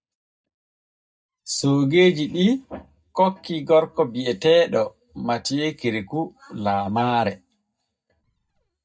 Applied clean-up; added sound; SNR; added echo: neural mask model DeepFilterNet 3.